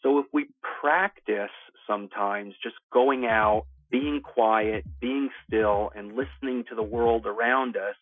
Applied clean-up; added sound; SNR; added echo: classical method Wiener filter.